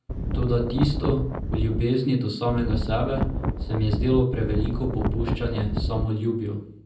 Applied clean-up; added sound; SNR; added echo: none; Wind; 1 dB; reverberation time 0.6 s.